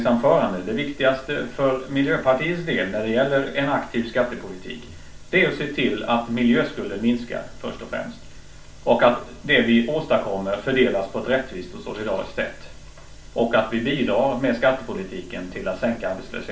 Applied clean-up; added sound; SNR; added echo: none; none; none; reverberation time 0.3 s.